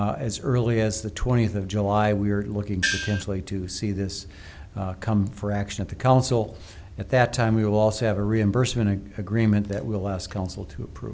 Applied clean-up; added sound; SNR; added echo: none; Gong; 2 dB; none.